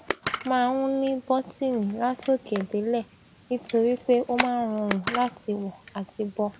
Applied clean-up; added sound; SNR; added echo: none; Camera; 11 dB; none.